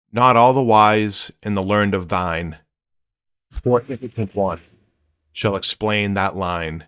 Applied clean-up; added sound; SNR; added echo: neural mask model DeepFilterNet 3.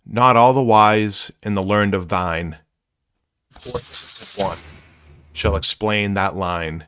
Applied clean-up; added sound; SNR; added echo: neural mask model RNNoise.